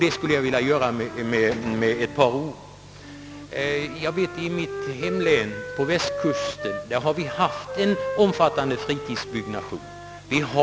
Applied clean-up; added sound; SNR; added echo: none; Wind instrument, woodwind instrument; 10 dB; none.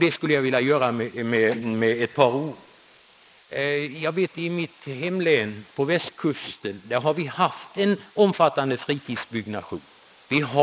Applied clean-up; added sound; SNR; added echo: neural mask model Resemble Enhance denoiser.